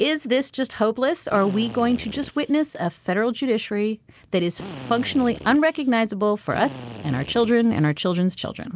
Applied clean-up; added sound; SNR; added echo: none; Drill; 15 dB; none.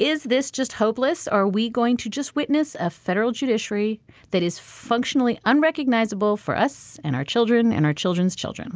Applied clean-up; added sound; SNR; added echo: none; none; none; none.